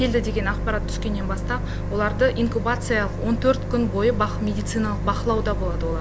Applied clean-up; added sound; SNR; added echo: none; Microwave oven; 2 dB; none.